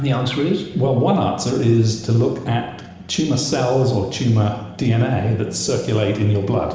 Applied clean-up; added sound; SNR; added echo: none; none; none; reverberation time 1.1 s.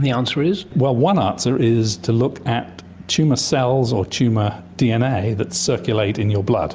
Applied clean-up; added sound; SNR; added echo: none; none; none; none.